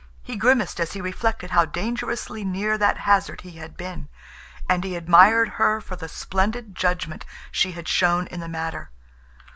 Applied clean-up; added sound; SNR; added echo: none; Bowed string instrument; 18 dB; none.